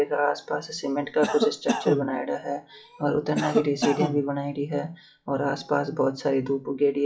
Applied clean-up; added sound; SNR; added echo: classical method WPE with log-MMSE.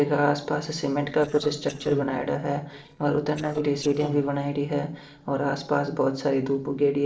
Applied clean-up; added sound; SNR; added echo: neural separator model SepFormer DNS4.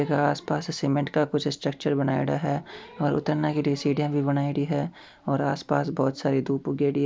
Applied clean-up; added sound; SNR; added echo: none; none; none; none.